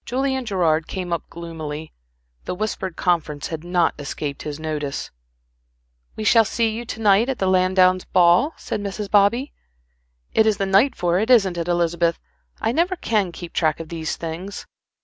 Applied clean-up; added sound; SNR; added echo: none; none; none; none.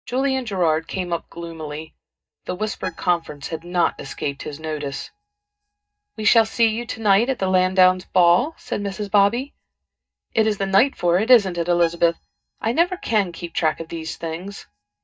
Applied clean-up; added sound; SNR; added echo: neural mask model DeepFilterNet 3.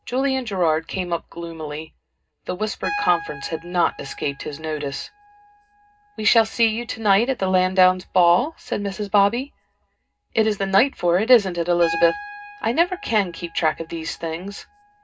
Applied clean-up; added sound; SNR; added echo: none; Piano; 16 dB; reverberation time 0.2 s.